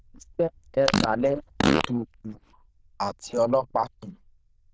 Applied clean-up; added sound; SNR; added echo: neural diffusion model UNIVERSE++.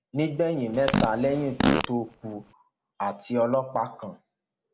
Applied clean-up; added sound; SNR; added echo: none; Fart; 1 dB; none.